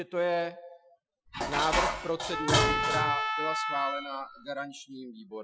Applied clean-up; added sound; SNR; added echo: classical method Wiener filter.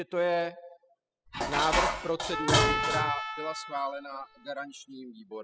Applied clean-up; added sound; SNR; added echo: classical method spectral subtraction.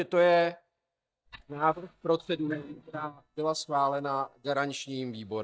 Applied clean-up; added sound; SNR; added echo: neural mask model DeepFilterNet 3.